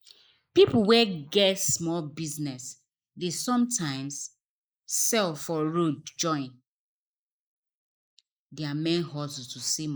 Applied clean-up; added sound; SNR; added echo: neural mask model Resemble Enhance denoiser.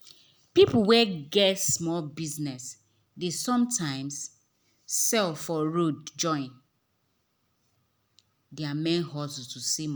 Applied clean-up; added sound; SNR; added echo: none; none; none; none.